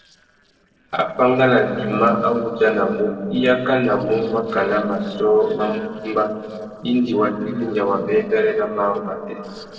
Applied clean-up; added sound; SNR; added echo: neural separator model SepFormer DNS4.